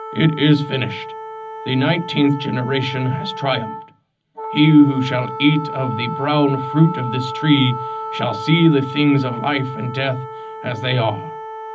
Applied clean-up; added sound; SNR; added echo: none; Wind instrument, woodwind instrument; 10 dB; reverberation time 0.4 s.